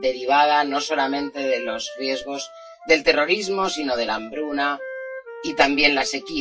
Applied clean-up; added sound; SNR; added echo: classical method WPE with log-MMSE.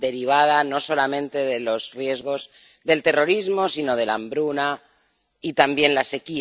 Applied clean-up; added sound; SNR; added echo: none; none; none; none.